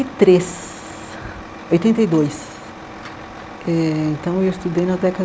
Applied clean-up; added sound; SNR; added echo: none; Truck; 15 dB; none.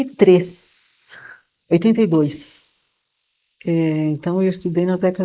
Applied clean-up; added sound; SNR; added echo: neural mask model Resemble Enhance denoiser.